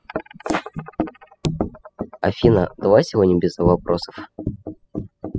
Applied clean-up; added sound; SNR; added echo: classical method spectral subtraction.